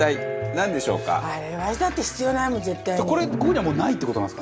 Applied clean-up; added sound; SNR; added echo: none; none; none; none.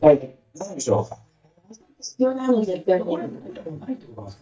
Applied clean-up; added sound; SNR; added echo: neural mask model DeepFilterNet 3.